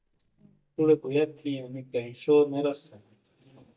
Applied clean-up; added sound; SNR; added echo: neural mask model DeepFilterNet 3.